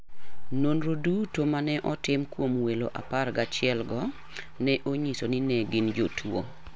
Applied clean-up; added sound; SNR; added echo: none; none; none; none.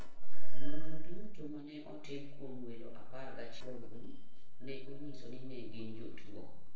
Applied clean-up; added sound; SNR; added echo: neural separator model SepFormer DNS4.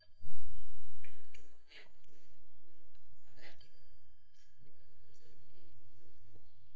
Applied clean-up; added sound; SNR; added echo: neural mask model DeepFilterNet 3.